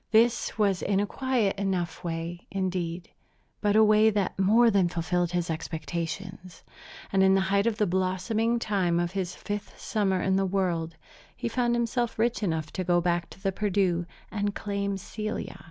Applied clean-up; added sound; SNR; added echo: none; none; none; none.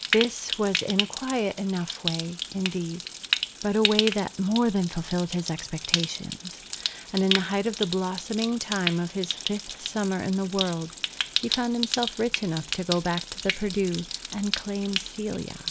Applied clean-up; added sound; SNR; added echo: none; Stream; 4 dB; none.